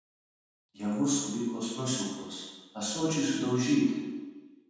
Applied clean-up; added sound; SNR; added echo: none; none; none; reverberation time 1.2 s.